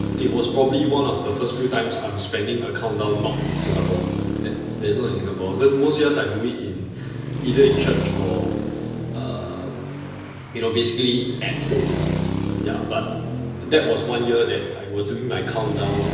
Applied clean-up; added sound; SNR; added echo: none; Traffic noise, roadway noise; 4 dB; reverberation time 1.0 s.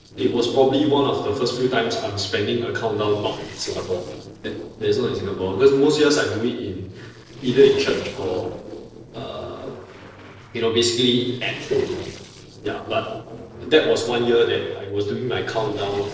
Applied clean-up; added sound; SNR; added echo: neural separator model SepFormer DNS4.